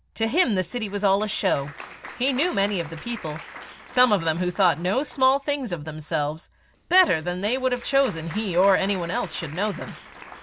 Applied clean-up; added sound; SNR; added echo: none; Applause; 18 dB; none.